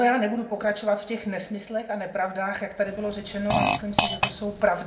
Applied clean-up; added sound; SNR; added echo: none; Fart; -2 dB; reverberation time 0.5 s.